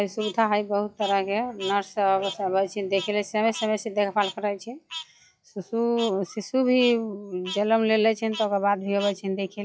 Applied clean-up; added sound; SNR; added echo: classical method log-MMSE.